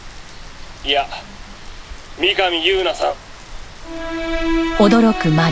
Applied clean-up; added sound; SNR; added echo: none; Rain; 12 dB; none.